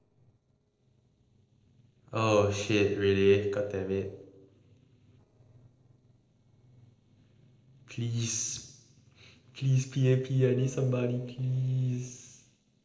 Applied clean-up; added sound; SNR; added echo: neural separator model SepFormer DNS4.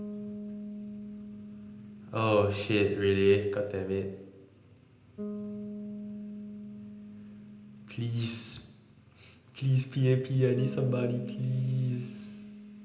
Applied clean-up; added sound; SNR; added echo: none; Bass guitar; 12 dB; reverberation time 0.8 s.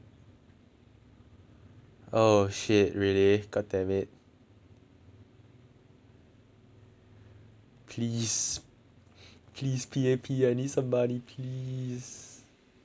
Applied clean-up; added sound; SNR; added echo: none; none; none; none.